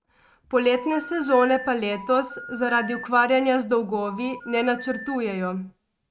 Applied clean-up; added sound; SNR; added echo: neural mask model RNNoise.